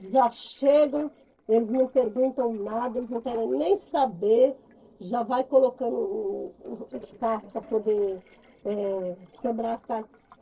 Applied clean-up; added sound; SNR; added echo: neural separator model SepFormer DNS4.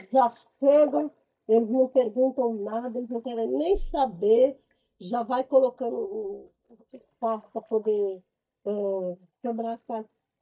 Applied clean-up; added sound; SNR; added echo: neural mask model DeepFilterNet 3.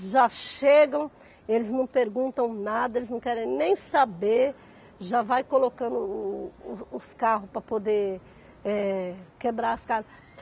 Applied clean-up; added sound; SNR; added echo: none; none; none; none.